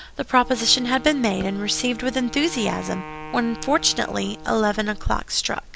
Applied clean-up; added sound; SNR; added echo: none; Wind instrument, woodwind instrument; 16 dB; none.